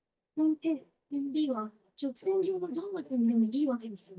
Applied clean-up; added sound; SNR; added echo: neural mask model DeepFilterNet 3.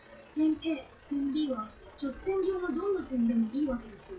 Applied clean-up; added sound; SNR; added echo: classical method WPE with log-MMSE.